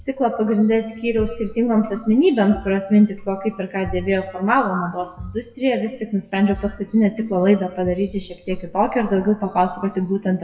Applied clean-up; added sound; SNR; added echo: classical method WPE with log-MMSE.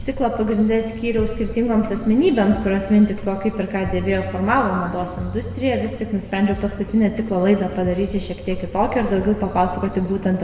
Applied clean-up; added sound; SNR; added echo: none; Cricket; 14 dB; reverberation time 2.1 s.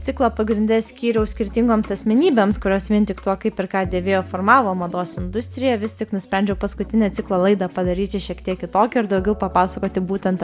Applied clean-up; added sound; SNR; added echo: none; none; none; none.